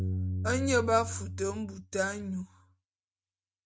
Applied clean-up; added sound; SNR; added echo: neural mask model RNNoise.